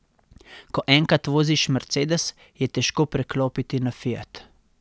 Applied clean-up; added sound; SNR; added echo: none; none; none; none.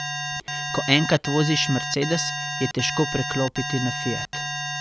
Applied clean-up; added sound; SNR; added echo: none; Alarm; 4 dB; none.